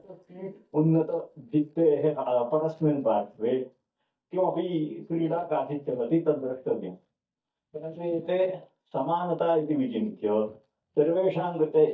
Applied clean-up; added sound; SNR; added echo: neural mask model DeepFilterNet 3.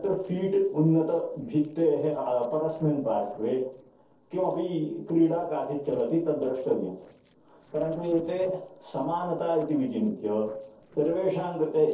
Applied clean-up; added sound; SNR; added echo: neural separator model SepFormer DNS4.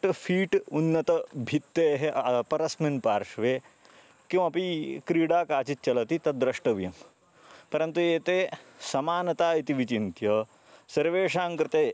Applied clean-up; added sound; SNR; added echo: none; none; none; none.